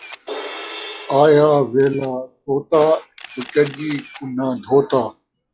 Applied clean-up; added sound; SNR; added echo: classical method log-MMSE.